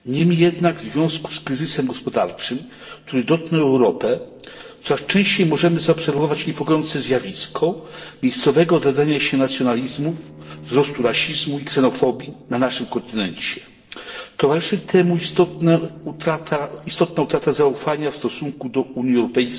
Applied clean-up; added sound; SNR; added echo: neural separator model SepFormer DNS4.